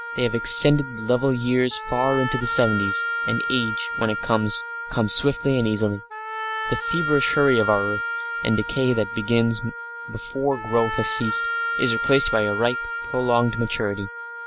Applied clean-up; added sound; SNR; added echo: none; Wind instrument, woodwind instrument; 7 dB; none.